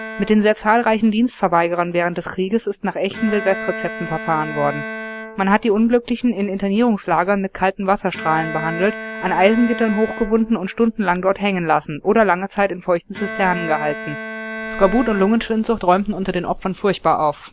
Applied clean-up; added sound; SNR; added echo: none; Bowed string instrument; 13 dB; none.